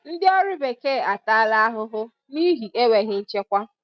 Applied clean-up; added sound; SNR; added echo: none; none; none; none.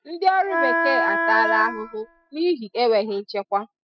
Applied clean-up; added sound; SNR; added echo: classical method spectral subtraction.